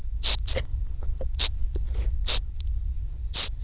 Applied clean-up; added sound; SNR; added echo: neural diffusion model UNIVERSE++.